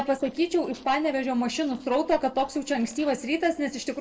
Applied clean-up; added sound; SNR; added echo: neural separator model SepFormer DNS4.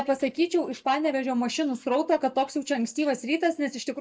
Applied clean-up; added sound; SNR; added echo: neural mask model DeepFilterNet 3.